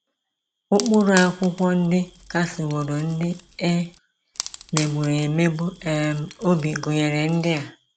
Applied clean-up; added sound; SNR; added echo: none; Wood; 16 dB; none.